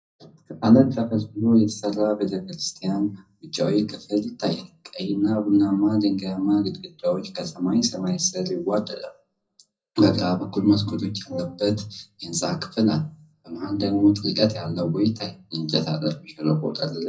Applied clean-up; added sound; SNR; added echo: none; Brass instrument; 15 dB; reverberation time 0.4 s.